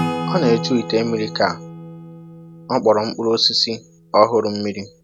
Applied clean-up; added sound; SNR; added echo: none; Acoustic guitar / Strum; 9 dB; none.